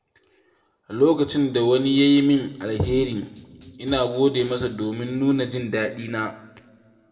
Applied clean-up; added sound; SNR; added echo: none; Drum kit; 19 dB; reverberation time 1.1 s.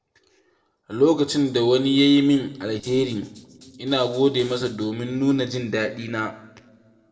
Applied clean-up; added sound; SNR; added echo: neural separator model SepFormer DNS4.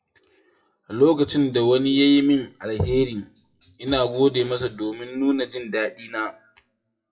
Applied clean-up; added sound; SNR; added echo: classical method WPE with log-MMSE.